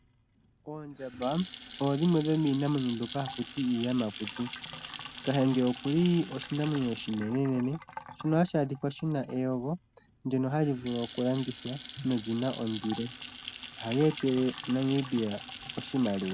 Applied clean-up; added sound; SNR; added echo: none; Sink (filling or washing) / Water tap, faucet / Splash, splatter; 9 dB; none.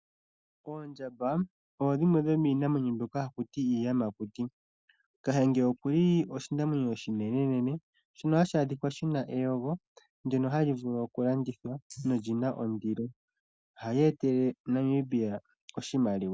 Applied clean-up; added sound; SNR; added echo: none; none; none; none.